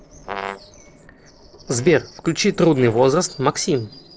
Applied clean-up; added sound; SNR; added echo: neural separator model SepFormer DNS4.